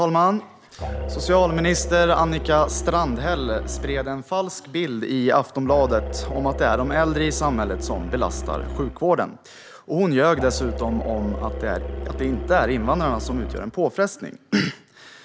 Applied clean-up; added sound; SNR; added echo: none; Musical instrument; 6 dB; none.